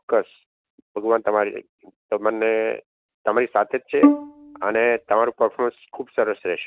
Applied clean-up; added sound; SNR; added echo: neural mask model RNNoise.